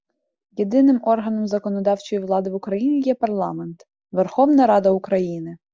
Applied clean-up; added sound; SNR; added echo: none; none; none; none.